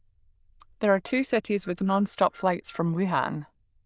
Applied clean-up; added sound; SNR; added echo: neural diffusion model UNIVERSE++.